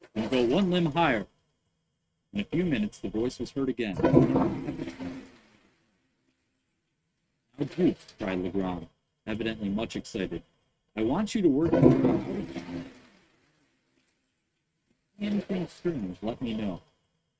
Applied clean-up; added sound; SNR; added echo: neural mask model RNNoise.